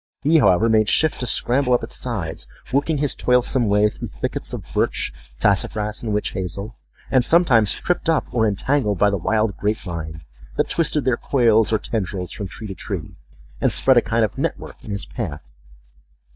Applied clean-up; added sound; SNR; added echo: neural mask model DeepFilterNet 3.